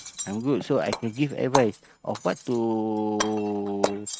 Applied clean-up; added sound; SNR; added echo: neural mask model RNNoise.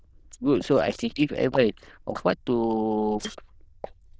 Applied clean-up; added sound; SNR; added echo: neural diffusion model UNIVERSE++.